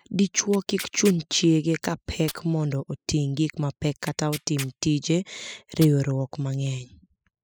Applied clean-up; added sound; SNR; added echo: classical method spectral subtraction.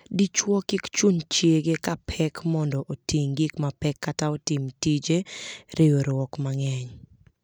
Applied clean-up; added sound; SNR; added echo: none; none; none; none.